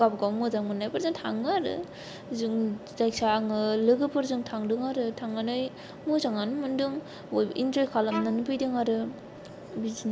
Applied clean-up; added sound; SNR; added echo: none; Bowed string instrument; 14 dB; none.